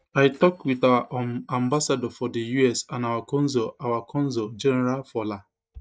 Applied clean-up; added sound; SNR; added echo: neural mask model DeepFilterNet 3.